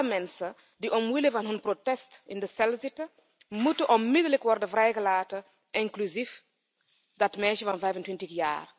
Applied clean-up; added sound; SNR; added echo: none; none; none; none.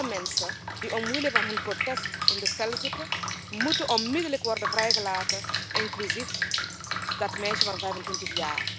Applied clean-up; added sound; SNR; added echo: none; Drip; -2 dB; none.